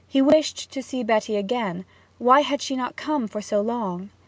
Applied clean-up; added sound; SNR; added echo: none; none; none; none.